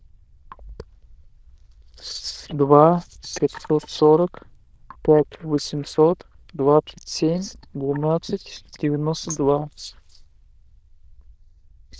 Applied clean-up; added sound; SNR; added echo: neural diffusion model UNIVERSE++.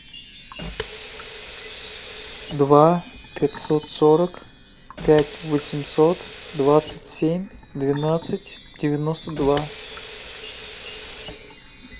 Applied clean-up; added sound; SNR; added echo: none; Sink (filling or washing) / Water tap, faucet + Wind chime; 8 dB; none.